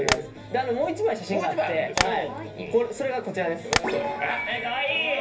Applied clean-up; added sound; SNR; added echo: none; Tap; 5 dB; reverberation time 0.3 s.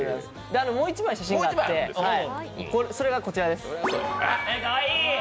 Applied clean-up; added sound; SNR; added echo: none; none; none; none.